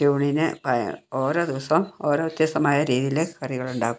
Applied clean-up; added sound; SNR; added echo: none; none; none; none.